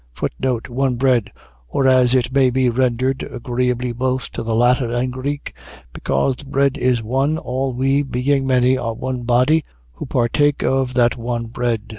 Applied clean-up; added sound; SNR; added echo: none; none; none; none.